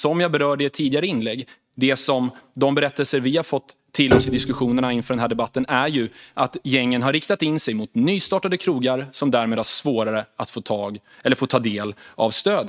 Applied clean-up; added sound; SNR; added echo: neural mask model RNNoise.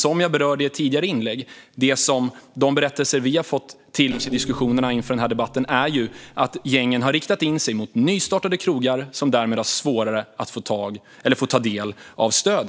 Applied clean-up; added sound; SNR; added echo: neural separator model SepFormer DNS4.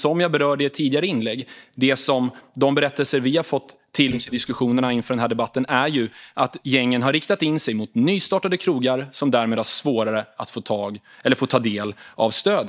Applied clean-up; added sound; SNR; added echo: neural mask model DeepFilterNet 3.